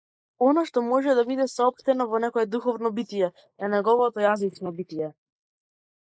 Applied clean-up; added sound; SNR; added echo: neural mask model Resemble Enhance denoiser.